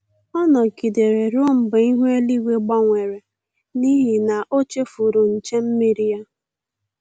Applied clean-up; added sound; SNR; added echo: none; none; none; none.